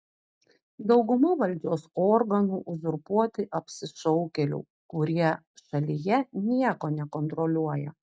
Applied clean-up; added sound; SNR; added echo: none; none; none; none.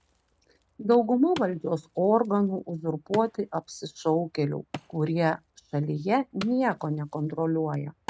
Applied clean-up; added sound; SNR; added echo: none; Wood; 19 dB; none.